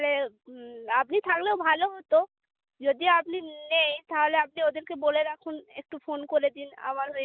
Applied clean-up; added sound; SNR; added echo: none; none; none; none.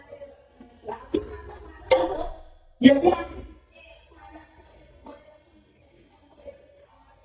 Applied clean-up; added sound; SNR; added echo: neural mask model DeepFilterNet 3.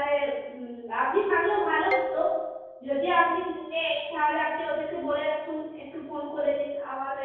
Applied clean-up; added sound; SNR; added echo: none; Marimba, xylophone; 11 dB; reverberation time 1.3 s.